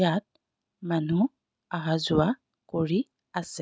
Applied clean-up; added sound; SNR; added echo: none; none; none; none.